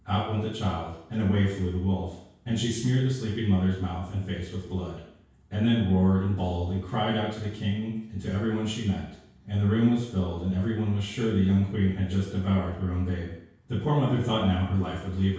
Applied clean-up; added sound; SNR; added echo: none; none; none; reverberation time 0.6 s.